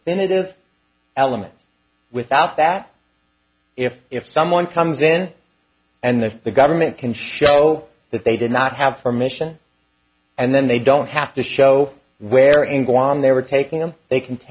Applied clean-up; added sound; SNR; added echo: none; none; none; none.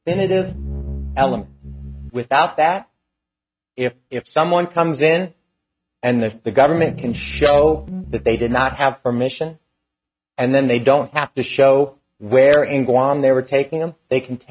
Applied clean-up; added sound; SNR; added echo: neural mask model RNNoise.